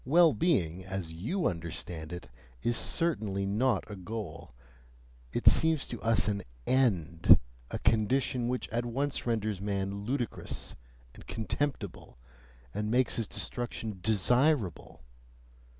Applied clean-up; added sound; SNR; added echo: none; none; none; none.